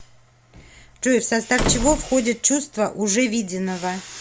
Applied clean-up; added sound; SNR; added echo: none; Slam; 6 dB; none.